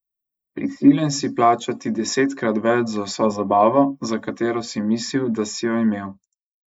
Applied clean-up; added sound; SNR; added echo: neural mask model Resemble Enhance denoiser.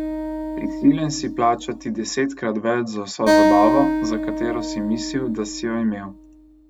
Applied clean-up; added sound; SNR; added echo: none; Acoustic guitar; 1 dB; none.